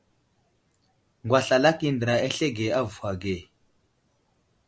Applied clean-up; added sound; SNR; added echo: none; none; none; none.